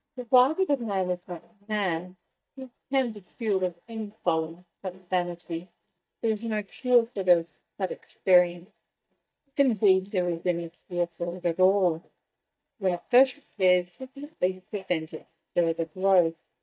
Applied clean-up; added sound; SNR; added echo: neural mask model DeepFilterNet 3.